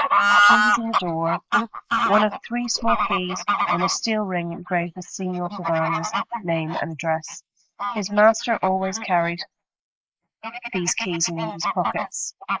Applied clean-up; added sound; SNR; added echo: neural mask model Resemble Enhance denoiser.